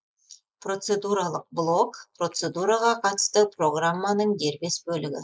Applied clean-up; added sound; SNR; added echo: neural mask model Resemble Enhance denoiser.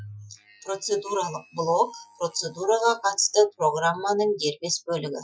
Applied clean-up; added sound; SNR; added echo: classical method Wiener filter.